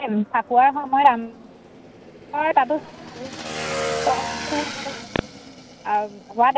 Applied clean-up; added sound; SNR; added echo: none; Motorcycle / Engine; 10 dB; none.